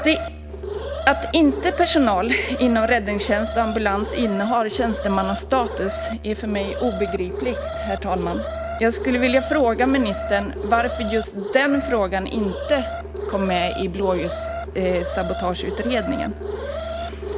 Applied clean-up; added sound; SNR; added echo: none; Musical instrument + Alarm; 6 dB; none.